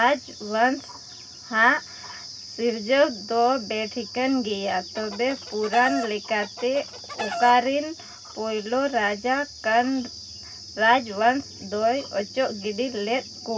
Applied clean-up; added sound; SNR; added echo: none; Chicken, rooster; 10 dB; reverberation time 0.4 s.